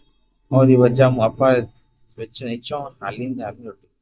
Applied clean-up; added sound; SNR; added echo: neural mask model DeepFilterNet 3.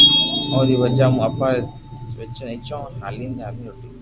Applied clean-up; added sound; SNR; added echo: none; Bell; 1 dB; none.